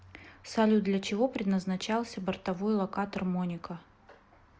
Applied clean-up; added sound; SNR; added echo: none; none; none; none.